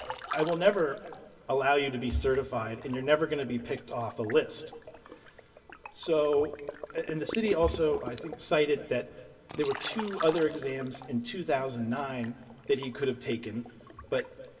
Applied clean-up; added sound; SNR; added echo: none; Liquid; 14 dB; reverberation time 2.5 s.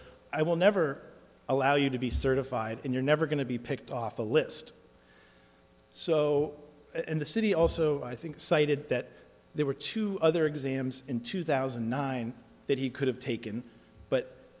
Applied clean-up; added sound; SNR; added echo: none; none; none; none.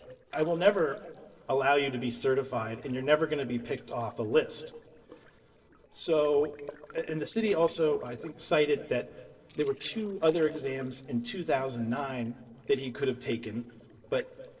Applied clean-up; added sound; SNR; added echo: neural separator model SepFormer DNS4.